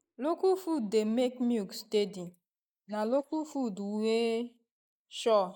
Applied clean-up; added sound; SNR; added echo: neural mask model Resemble Enhance denoiser.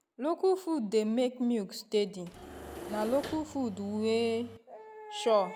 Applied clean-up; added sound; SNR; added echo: none; Engine / Mechanisms; 14 dB; none.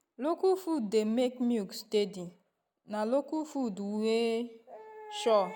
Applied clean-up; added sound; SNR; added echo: none; none; none; none.